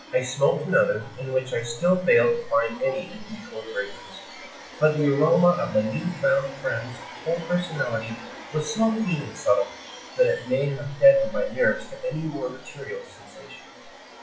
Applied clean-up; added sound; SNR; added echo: classical method WPE with log-MMSE.